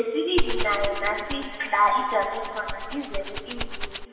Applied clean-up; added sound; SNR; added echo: none; Rattle (instrument); 2 dB; reverberation time 2.7 s.